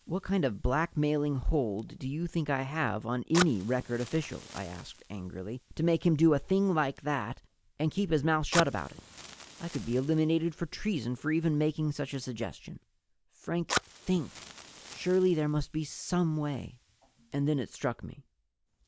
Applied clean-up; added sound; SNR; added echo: none; Fire; 13 dB; none.